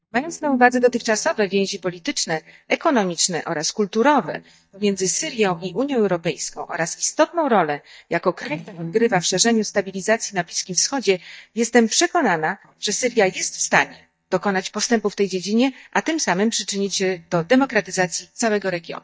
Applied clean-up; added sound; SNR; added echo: neural mask model DeepFilterNet 3.